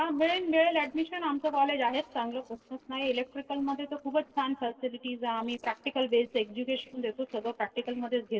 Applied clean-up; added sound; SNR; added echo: neural separator model SepFormer DNS4.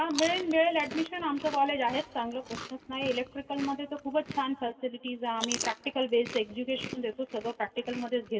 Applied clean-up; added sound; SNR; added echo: none; Chewing, mastication; 12 dB; reverberation time 1.3 s.